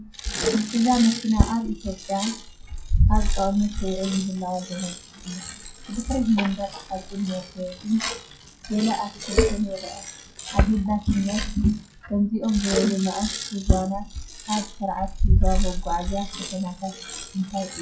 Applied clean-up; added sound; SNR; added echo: classical method WPE with log-MMSE.